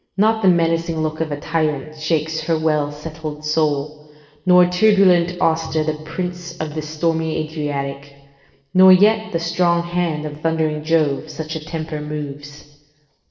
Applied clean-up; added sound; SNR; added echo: neural separator model SepFormer DNS4.